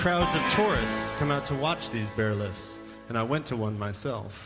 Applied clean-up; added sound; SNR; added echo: none; none; none; none.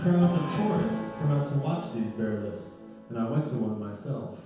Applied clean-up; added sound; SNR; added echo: none; none; none; reverberation time 0.9 s.